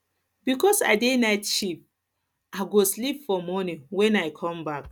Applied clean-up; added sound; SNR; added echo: none; none; none; none.